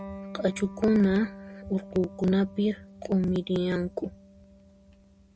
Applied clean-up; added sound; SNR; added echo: none; Electric guitar; 17 dB; none.